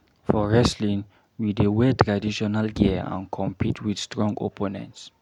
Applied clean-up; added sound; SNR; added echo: none; none; none; none.